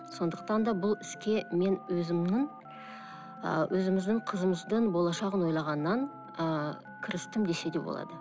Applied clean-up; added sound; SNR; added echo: none; Telephone; 18 dB; none.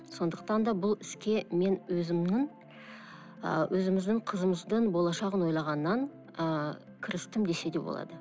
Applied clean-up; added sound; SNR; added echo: none; none; none; none.